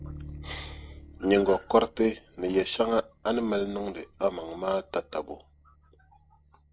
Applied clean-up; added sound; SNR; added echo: neural separator model SepFormer DNS4.